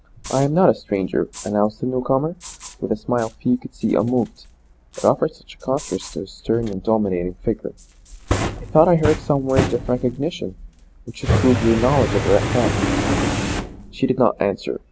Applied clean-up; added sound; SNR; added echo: none; Fire; 6 dB; none.